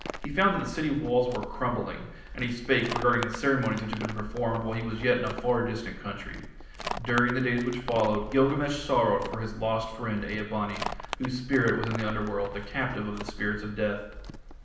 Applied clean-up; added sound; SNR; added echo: none; Livestock, farm animals, working animals; 10 dB; reverberation time 0.8 s.